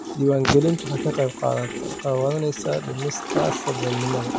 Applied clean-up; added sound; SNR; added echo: none; Toilet flush / Water; 7 dB; none.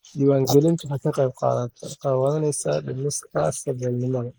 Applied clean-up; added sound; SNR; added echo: neural mask model Resemble Enhance denoiser.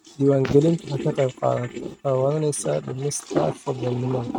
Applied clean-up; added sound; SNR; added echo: neural mask model RNNoise.